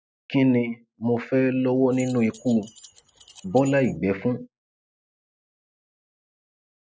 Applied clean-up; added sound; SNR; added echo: neural mask model RNNoise.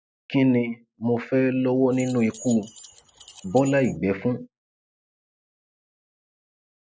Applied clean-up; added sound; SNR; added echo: none; Keys jangling; 19 dB; none.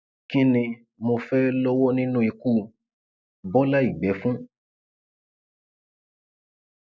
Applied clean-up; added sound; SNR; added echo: none; none; none; none.